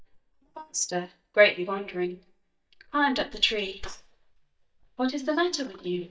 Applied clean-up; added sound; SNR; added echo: neural mask model DeepFilterNet 3.